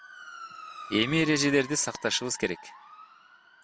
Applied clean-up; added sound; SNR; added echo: none; Motor vehicle (road) / Siren; 16 dB; none.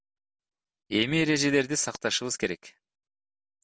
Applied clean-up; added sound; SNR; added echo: none; none; none; none.